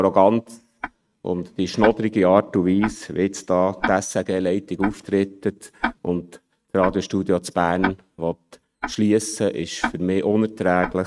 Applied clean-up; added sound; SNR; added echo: neural mask model RNNoise.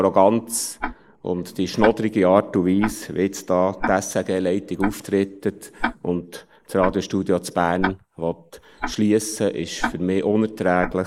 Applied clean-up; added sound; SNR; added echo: neural mask model Resemble Enhance denoiser.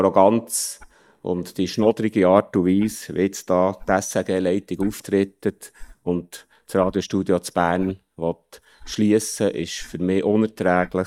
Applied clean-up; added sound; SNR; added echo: neural mask model DeepFilterNet 3.